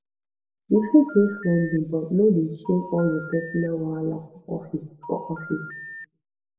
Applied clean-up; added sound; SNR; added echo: none; Telephone; 15 dB; reverberation time 0.6 s.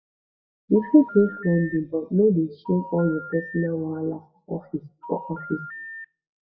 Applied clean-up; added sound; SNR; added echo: classical method WPE with log-MMSE.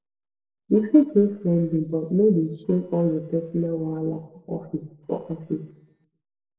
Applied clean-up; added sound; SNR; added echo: neural separator model SepFormer DNS4.